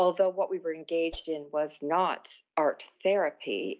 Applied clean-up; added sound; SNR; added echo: none; Whoosh, swoosh, swish; 20 dB; none.